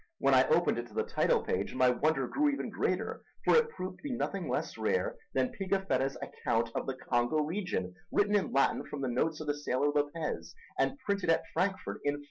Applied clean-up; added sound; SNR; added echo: none; none; none; none.